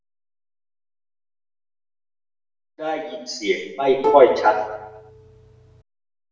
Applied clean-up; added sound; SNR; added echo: none; Plucked string instrument; 3 dB; reverberation time 0.9 s.